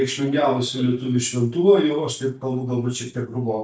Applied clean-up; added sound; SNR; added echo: neural mask model DeepFilterNet 3.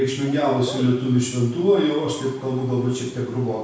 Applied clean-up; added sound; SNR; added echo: none; Bird; 20 dB; reverberation time 0.7 s.